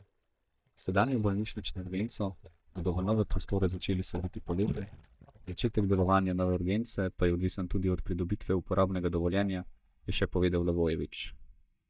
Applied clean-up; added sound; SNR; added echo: neural mask model DeepFilterNet 3.